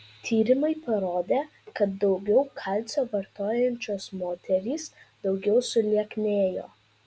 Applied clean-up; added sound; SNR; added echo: none; none; none; none.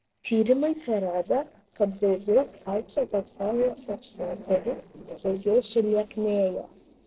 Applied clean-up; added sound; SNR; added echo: neural separator model SepFormer DNS4.